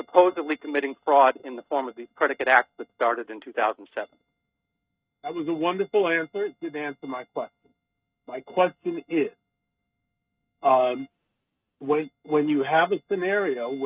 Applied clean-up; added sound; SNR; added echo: neural mask model RNNoise.